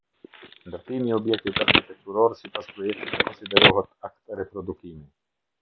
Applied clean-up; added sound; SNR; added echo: none; Telephone; -3 dB; none.